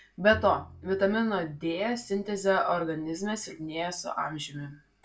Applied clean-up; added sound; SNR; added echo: none; Bowed string instrument; 19 dB; reverberation time 0.2 s.